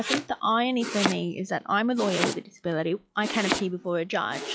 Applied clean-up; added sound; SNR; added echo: classical method log-MMSE.